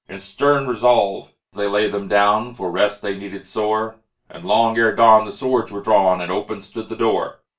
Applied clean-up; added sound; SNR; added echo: none; none; none; reverberation time 0.2 s.